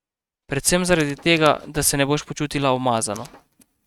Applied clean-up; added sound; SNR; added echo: neural mask model RNNoise.